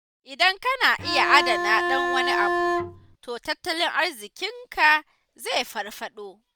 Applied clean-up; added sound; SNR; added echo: none; Bowed string instrument; 1 dB; none.